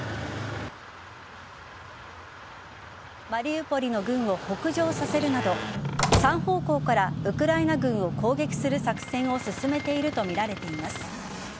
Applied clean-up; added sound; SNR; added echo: none; Slam; 1 dB; none.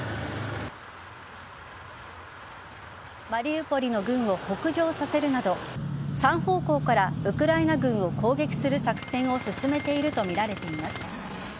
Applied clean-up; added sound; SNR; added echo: none; none; none; none.